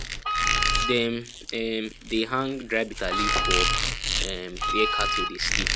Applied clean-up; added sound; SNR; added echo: none; Squeak + Wind instrument, woodwind instrument; -3 dB; none.